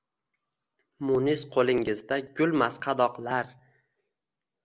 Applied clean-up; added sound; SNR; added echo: none; none; none; none.